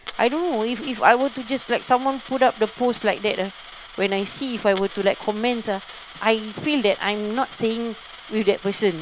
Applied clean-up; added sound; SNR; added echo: none; Coin (dropping); 18 dB; none.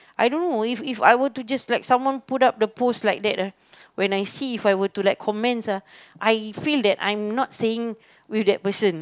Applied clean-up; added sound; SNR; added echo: none; none; none; none.